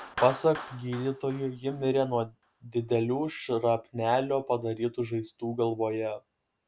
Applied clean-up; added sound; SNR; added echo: none; Clapping; 18 dB; none.